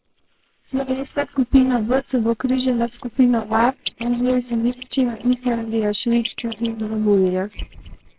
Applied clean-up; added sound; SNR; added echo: neural separator model SepFormer WHAMR!.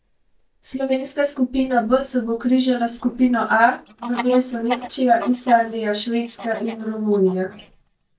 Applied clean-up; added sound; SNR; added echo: neural mask model DeepFilterNet 3.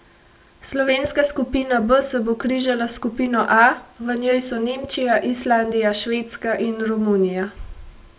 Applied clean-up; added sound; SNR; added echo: none; none; none; none.